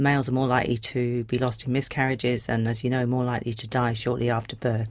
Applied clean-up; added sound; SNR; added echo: none; none; none; none.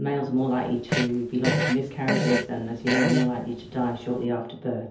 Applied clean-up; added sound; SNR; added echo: none; Fart; 2 dB; reverberation time 0.5 s.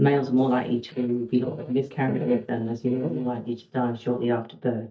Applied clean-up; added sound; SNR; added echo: neural mask model DeepFilterNet 3.